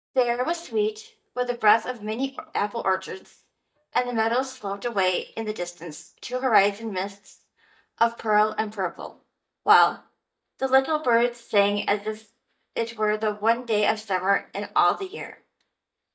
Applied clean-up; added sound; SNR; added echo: neural mask model DeepFilterNet 3.